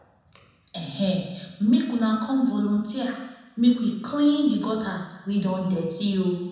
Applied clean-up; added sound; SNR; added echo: none; none; none; reverberation time 1.0 s.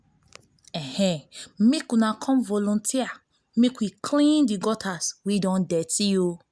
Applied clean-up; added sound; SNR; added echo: none; none; none; none.